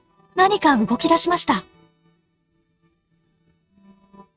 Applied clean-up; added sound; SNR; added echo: neural mask model RNNoise.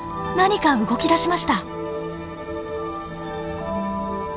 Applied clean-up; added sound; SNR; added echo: none; none; none; none.